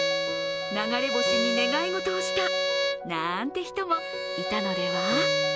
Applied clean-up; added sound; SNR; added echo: none; Bowed string instrument; -2 dB; none.